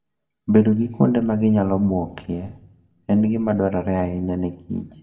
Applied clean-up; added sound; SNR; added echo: none; none; none; reverberation time 0.6 s.